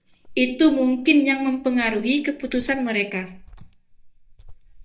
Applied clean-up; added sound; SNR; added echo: neural mask model DeepFilterNet 3.